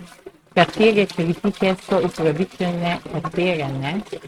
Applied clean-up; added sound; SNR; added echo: neural mask model RNNoise.